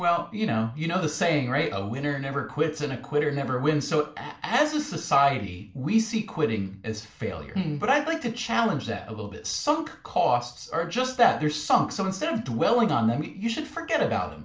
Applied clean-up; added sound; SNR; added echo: none; none; none; reverberation time 0.4 s.